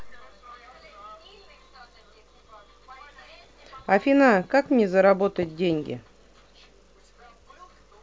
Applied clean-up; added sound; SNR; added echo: none; none; none; none.